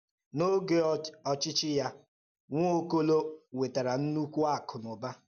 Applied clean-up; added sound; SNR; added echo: none; none; none; none.